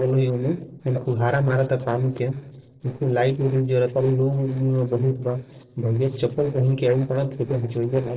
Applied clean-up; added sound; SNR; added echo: neural separator model SepFormer DNS4.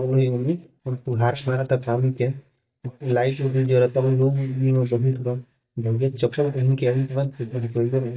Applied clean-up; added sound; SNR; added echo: neural mask model DeepFilterNet 3.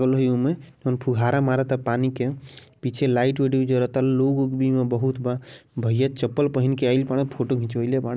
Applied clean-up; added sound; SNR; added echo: none; none; none; none.